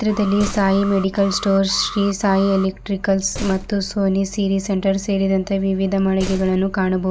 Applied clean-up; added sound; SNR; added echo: none; Slam + Alarm; 14 dB; none.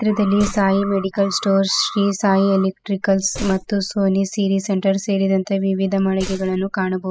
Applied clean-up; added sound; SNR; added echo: classical method spectral subtraction.